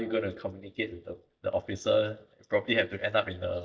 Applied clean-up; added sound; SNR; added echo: neural mask model DeepFilterNet 3.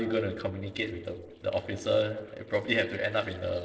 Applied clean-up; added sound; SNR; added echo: neural separator model SepFormer DNS4.